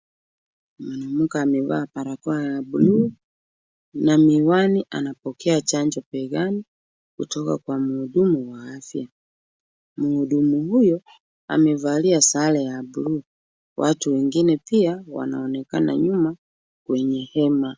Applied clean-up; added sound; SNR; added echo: none; none; none; none.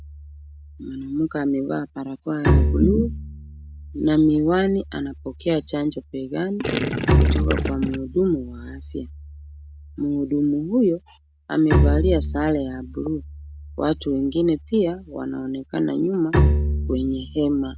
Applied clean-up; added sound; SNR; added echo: none; Bowed string instrument + Gurgling; 2 dB; none.